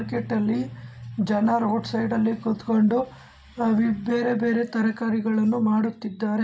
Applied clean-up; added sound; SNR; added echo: none; none; none; none.